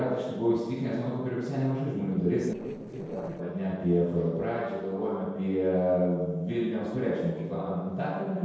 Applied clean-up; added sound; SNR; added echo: neural separator model SepFormer DNS4.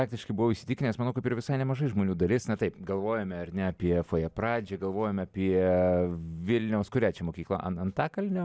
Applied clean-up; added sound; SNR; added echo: none; none; none; none.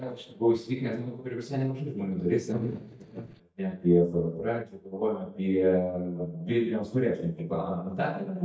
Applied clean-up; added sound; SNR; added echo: neural mask model DeepFilterNet 3.